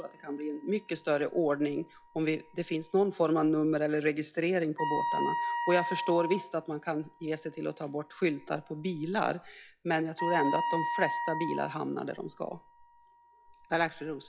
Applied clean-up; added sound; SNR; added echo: classical method log-MMSE.